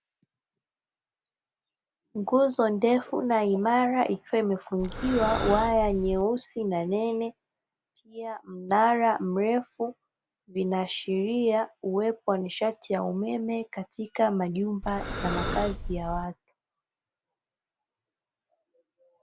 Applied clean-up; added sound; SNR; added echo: none; Breathing; 4 dB; none.